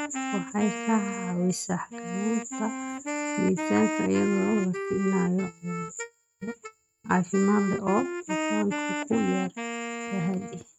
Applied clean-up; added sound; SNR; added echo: neural mask model RNNoise.